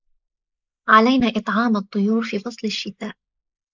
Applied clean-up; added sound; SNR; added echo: neural mask model Resemble Enhance denoiser.